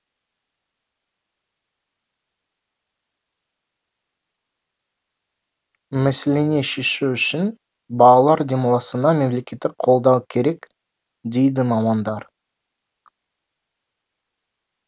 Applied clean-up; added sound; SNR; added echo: none; none; none; none.